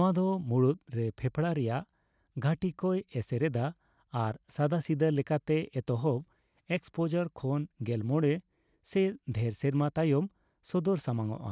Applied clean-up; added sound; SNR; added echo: none; none; none; none.